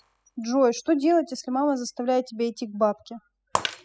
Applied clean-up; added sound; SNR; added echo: classical method spectral subtraction.